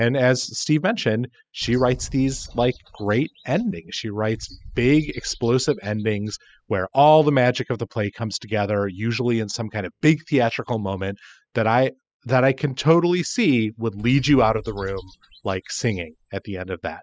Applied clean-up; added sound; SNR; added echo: classical method spectral subtraction.